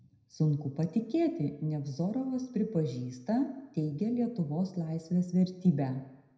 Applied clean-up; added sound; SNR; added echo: none; none; none; reverberation time 0.8 s.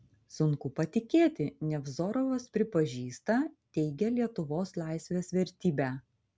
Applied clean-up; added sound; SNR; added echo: none; none; none; none.